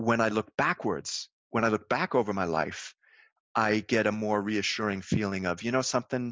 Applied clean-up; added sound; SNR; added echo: none; none; none; none.